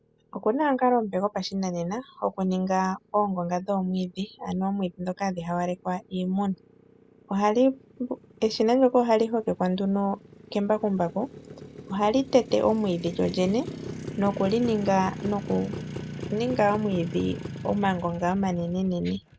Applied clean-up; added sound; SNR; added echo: none; Motorcycle; 14 dB; none.